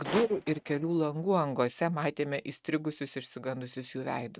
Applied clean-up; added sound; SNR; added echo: neural mask model RNNoise.